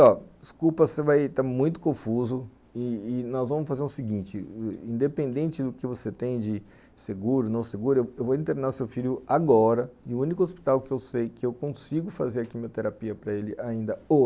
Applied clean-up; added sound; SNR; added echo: none; none; none; none.